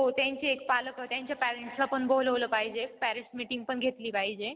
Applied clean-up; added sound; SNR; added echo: none; none; none; none.